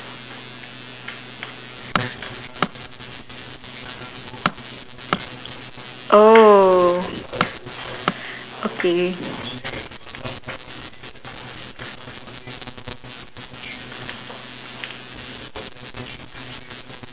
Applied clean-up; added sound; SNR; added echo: none; Tools; 8 dB; none.